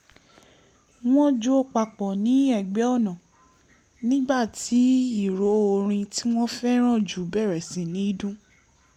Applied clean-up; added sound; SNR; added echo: none; none; none; none.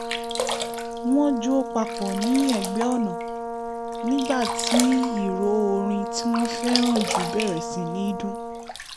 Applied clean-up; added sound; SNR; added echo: none; Sink (filling or washing) + Brass instrument; 4 dB; none.